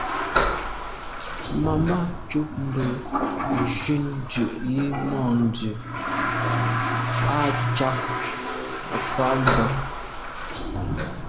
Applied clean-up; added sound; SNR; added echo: none; Toilet flush; 1 dB; none.